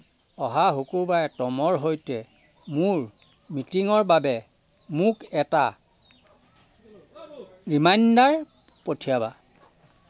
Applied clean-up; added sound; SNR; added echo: none; none; none; none.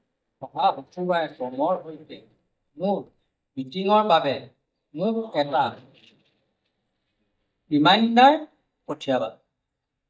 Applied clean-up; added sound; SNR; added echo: neural mask model DeepFilterNet 3.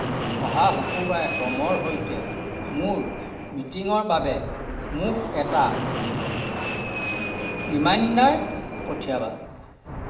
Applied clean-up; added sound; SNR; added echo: none; Fixed-wing aircraft, airplane; 4 dB; reverberation time 0.9 s.